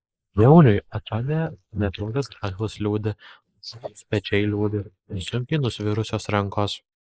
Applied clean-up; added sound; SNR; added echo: neural mask model Resemble Enhance denoiser.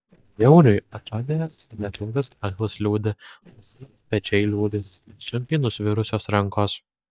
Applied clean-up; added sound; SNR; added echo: neural mask model DeepFilterNet 3.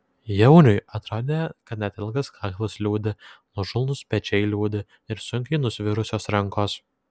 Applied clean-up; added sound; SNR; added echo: none; none; none; none.